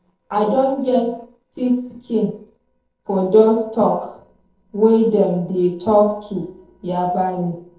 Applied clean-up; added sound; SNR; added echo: neural separator model SepFormer DNS4.